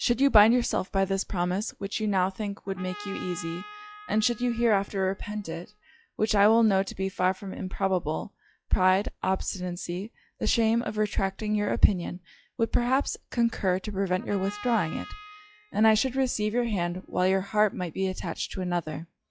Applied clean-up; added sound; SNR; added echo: classical method log-MMSE.